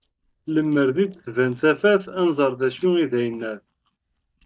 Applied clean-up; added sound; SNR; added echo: neural mask model DeepFilterNet 3.